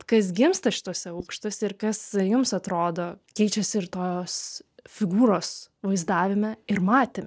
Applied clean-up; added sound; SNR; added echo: neural mask model DeepFilterNet 3.